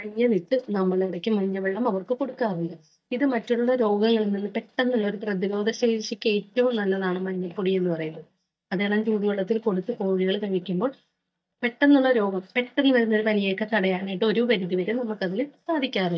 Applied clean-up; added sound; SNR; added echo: neural mask model DeepFilterNet 3.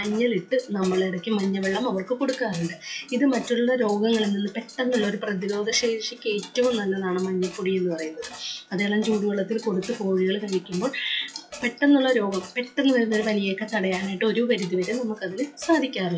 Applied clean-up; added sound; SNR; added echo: classical method WPE with log-MMSE.